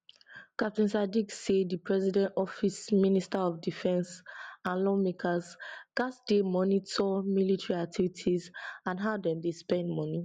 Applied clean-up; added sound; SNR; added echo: none; none; none; none.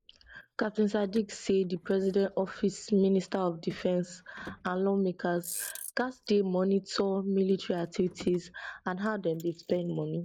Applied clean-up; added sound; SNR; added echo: neural mask model Resemble Enhance denoiser.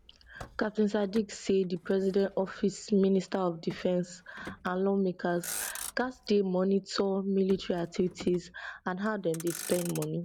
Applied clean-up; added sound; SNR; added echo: none; Motor vehicle (road); 16 dB; none.